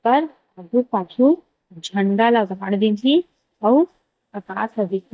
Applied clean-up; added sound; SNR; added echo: neural mask model DeepFilterNet 3.